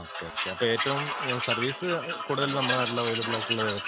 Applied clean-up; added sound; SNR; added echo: none; Tools; 2 dB; none.